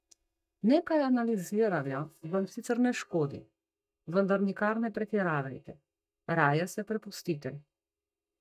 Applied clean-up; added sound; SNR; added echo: neural mask model DeepFilterNet 3.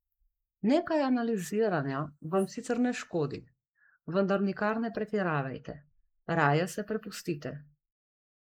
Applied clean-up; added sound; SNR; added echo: neural mask model Resemble Enhance denoiser.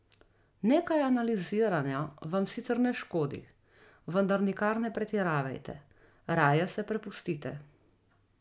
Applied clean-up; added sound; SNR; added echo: none; none; none; none.